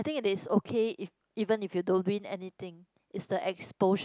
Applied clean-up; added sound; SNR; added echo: none; none; none; none.